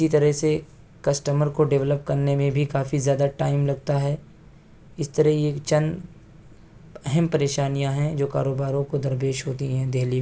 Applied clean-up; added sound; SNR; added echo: none; none; none; none.